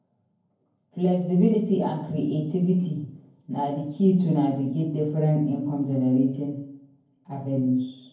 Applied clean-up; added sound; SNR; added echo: none; none; none; reverberation time 0.9 s.